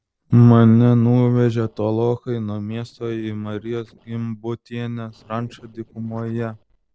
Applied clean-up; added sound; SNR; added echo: neural separator model SepFormer DNS4.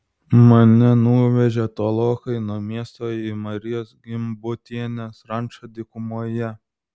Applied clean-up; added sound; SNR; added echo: none; none; none; none.